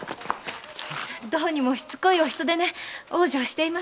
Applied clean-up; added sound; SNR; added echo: none; none; none; none.